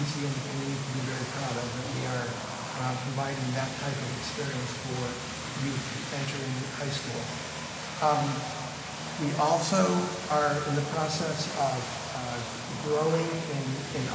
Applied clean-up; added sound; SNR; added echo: none; Vehicle; 6 dB; reverberation time 2.2 s.